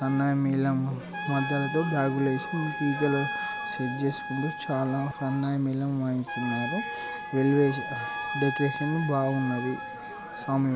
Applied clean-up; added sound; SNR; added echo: none; Trumpet; 8 dB; none.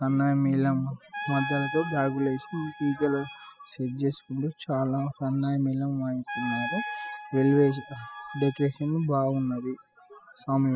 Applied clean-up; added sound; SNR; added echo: classical method spectral subtraction.